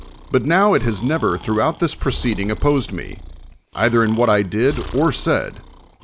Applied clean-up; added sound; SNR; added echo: none; Breathing; 15 dB; none.